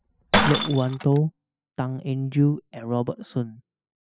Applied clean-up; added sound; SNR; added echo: classical method spectral subtraction.